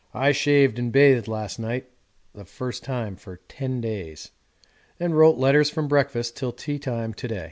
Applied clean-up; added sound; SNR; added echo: none; none; none; none.